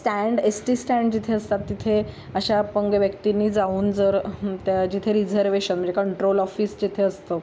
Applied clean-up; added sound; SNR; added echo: none; none; none; none.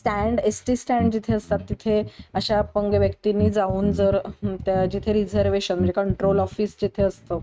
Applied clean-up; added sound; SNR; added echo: neural mask model RNNoise.